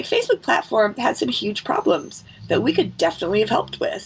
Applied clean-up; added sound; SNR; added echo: none; none; none; none.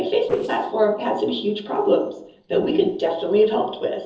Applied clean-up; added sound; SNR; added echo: neural separator model SepFormer DNS4.